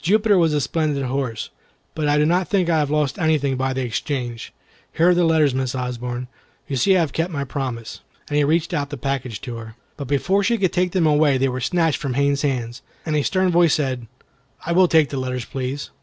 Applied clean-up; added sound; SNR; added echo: none; none; none; none.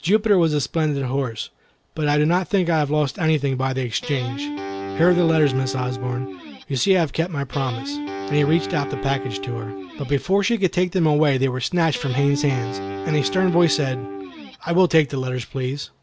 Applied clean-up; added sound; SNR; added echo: none; Guitar; 9 dB; none.